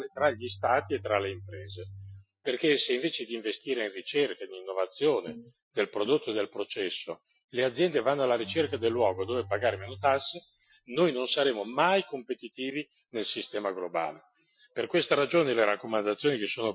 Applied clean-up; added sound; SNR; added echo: classical method Wiener filter.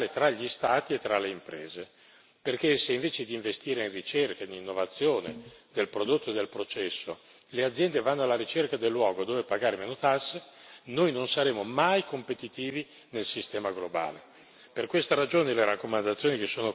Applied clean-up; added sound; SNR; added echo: none; none; none; none.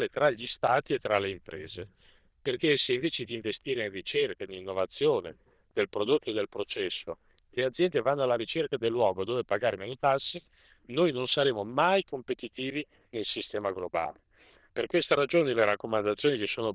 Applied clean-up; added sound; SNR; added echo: neural diffusion model UNIVERSE++.